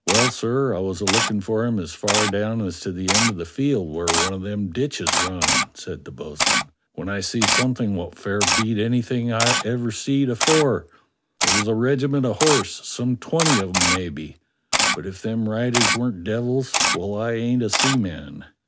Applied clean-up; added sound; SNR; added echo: none; Camera; 1 dB; none.